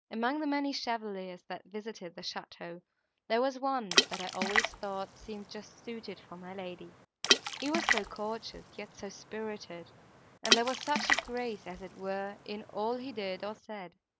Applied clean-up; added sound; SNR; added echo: none; Water / Splash, splatter; -2 dB; none.